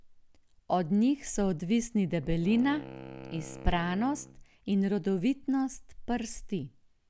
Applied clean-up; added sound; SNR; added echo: none; Wind instrument, woodwind instrument; 17 dB; none.